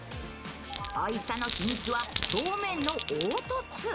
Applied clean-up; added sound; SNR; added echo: none; Glass; -3 dB; none.